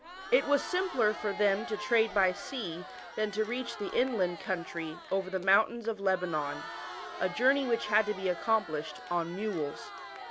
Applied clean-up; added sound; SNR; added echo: none; Crowd; 12 dB; none.